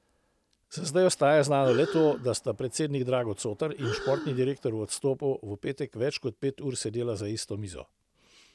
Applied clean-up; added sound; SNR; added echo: none; Breathing; 11 dB; none.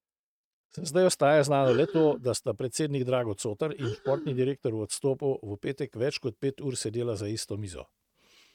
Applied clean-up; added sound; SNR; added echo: neural mask model RNNoise.